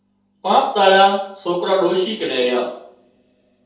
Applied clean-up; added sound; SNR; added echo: none; none; none; reverberation time 0.7 s.